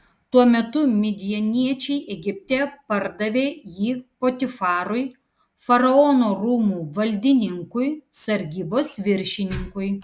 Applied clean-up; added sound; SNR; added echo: none; none; none; none.